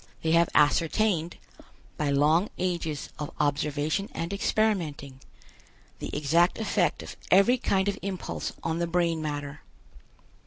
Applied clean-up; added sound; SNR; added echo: none; none; none; none.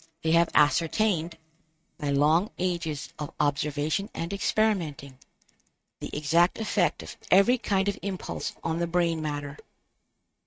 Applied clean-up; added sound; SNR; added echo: neural mask model RNNoise.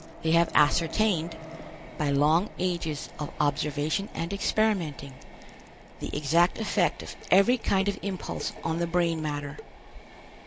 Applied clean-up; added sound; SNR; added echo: none; Dishes, pots, and pans + Train; 17 dB; none.